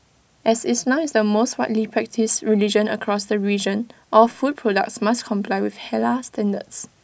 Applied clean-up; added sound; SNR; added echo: none; none; none; none.